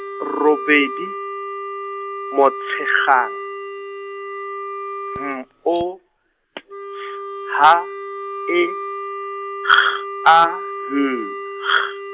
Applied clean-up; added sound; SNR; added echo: none; Wind instrument, woodwind instrument; 8 dB; none.